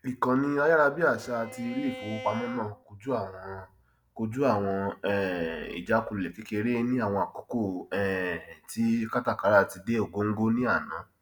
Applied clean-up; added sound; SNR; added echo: none; Bowed string instrument; 14 dB; none.